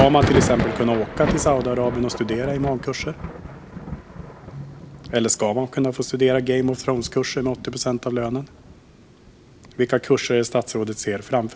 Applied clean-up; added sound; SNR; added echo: none; Thunder; 7 dB; none.